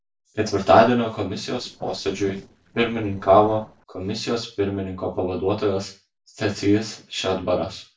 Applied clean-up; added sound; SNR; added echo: neural separator model SepFormer DNS4.